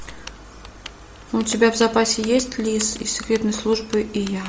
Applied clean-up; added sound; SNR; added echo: none; Typing; 20 dB; none.